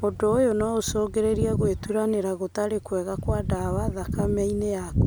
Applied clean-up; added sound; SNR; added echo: none; none; none; none.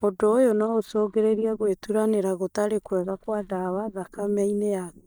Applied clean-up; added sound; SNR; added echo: neural mask model DeepFilterNet 3.